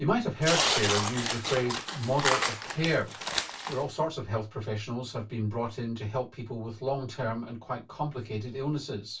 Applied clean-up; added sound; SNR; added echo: none; Tearing; 0 dB; reverberation time 0.2 s.